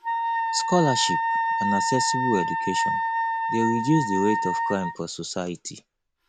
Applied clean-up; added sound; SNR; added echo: none; Wind instrument, woodwind instrument; -1 dB; none.